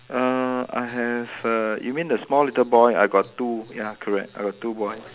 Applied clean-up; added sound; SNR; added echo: none; none; none; none.